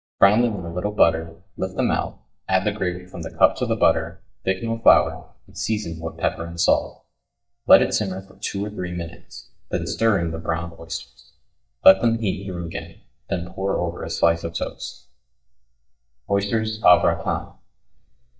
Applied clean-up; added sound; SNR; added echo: neural mask model DeepFilterNet 3.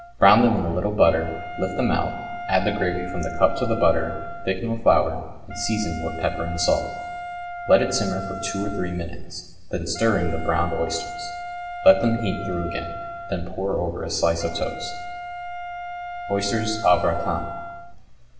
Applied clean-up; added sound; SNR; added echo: none; Wind instrument, woodwind instrument; 11 dB; reverberation time 1.1 s.